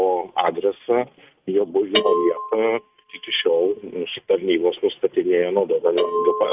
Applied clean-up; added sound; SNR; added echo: neural mask model RNNoise.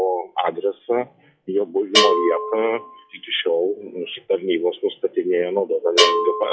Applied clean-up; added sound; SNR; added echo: classical method log-MMSE.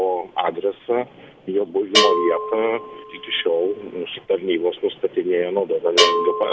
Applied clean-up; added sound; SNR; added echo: none; Bell; 3 dB; none.